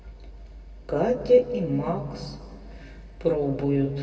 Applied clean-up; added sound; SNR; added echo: none; none; none; reverberation time 2.9 s.